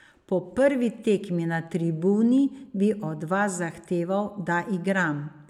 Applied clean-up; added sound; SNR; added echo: none; none; none; none.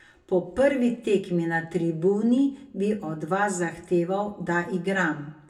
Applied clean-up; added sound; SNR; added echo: none; none; none; reverberation time 0.2 s.